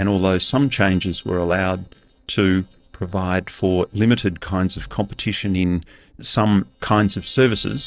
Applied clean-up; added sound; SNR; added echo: neural separator model SepFormer DNS4.